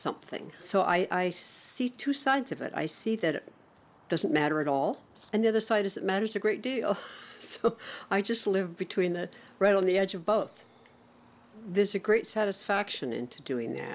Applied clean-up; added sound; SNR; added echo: none; none; none; none.